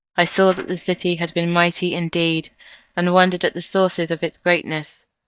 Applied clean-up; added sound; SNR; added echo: neural mask model DeepFilterNet 3.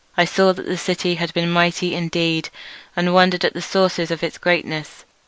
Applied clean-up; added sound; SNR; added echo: none; none; none; none.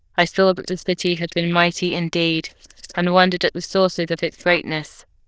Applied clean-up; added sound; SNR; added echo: neural diffusion model UNIVERSE++.